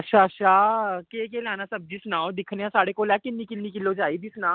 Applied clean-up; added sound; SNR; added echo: none; none; none; none.